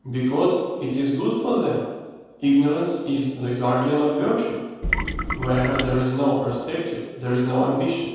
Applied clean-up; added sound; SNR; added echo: none; Trickle, dribble / Water tap, faucet; 4 dB; reverberation time 1.2 s.